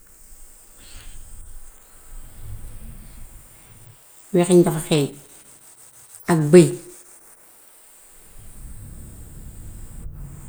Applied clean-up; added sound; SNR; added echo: neural mask model Resemble Enhance denoiser.